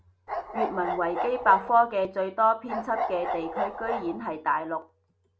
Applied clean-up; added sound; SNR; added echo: none; Bark; 5 dB; none.